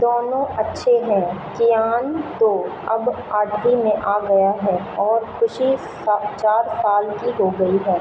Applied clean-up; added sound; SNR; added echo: none; none; none; none.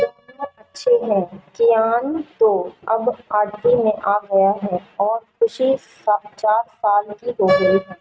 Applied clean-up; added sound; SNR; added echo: neural mask model RNNoise.